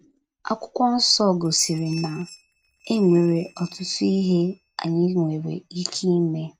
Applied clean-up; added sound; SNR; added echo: neural mask model RNNoise.